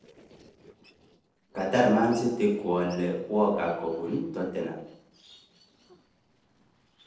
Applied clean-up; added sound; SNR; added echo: neural separator model SepFormer DNS4.